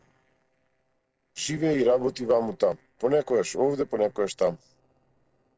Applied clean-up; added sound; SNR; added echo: neural separator model SepFormer DNS4.